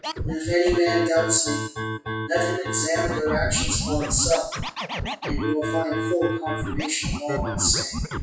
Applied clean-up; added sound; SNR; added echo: classical method WPE with log-MMSE.